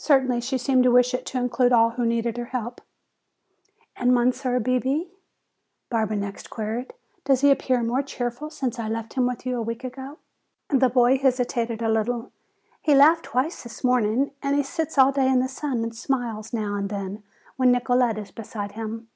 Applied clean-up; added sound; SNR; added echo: none; none; none; none.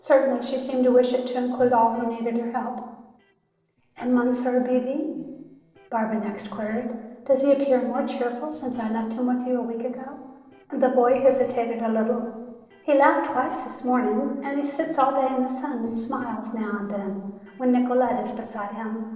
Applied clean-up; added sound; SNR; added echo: neural separator model SepFormer DNS4.